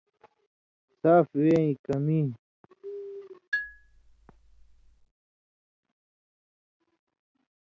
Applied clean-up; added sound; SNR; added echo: none; Marimba, xylophone; 9 dB; none.